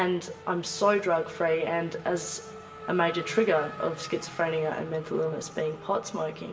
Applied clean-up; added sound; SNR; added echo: none; Race car, auto racing / Accelerating, revving, vroom; 15 dB; reverberation time 0.7 s.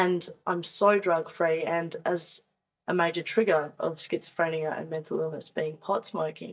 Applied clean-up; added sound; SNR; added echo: neural mask model DeepFilterNet 3.